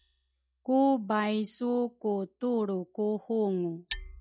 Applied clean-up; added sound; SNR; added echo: classical method log-MMSE.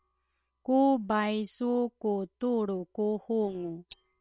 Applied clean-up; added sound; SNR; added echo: neural separator model SepFormer WHAM!.